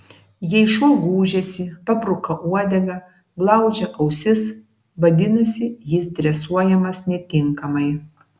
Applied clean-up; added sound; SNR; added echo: none; none; none; none.